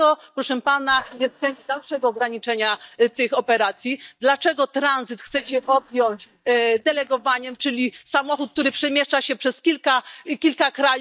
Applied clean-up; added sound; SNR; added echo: neural mask model DeepFilterNet 3.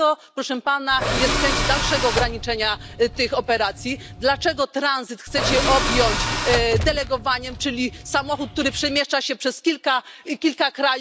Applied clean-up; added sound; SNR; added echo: none; Tools + Gunshot, gunfire; 3 dB; none.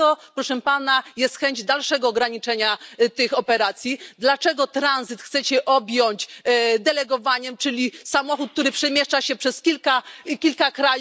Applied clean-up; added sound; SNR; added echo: none; none; none; none.